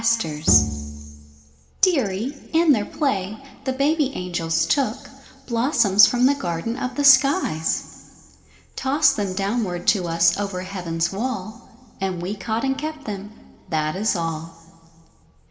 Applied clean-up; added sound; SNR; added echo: none; Bowed string instrument; 5 dB; reverberation time 1.7 s.